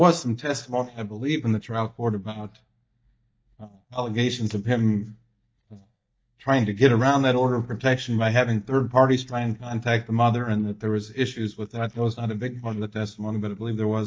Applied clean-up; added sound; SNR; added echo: neural mask model DeepFilterNet 3.